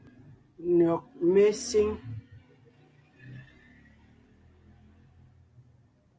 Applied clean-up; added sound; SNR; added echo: none; none; none; none.